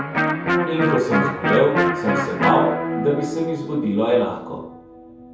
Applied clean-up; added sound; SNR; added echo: none; Electric guitar; 1 dB; reverberation time 0.7 s.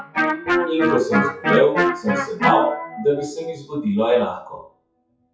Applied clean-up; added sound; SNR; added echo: classical method WPE with log-MMSE.